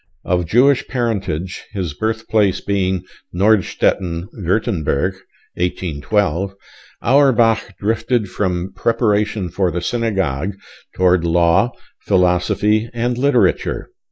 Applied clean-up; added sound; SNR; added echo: neural mask model Resemble Enhance denoiser.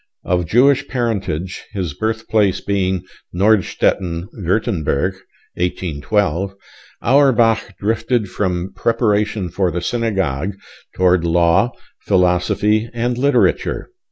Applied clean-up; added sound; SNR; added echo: none; none; none; none.